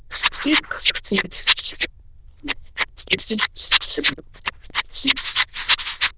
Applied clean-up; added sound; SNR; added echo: neural diffusion model UNIVERSE++.